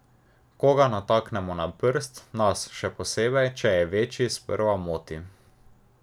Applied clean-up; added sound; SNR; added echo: none; none; none; none.